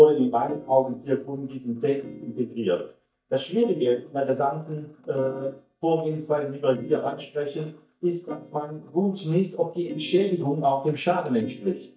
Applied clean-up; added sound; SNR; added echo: neural mask model DeepFilterNet 3.